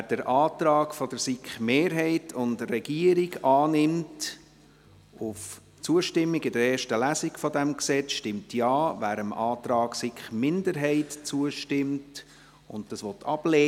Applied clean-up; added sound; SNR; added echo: none; none; none; none.